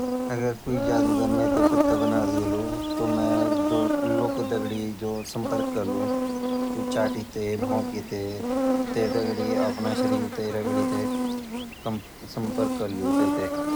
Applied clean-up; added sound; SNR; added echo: none; Insect; -4 dB; none.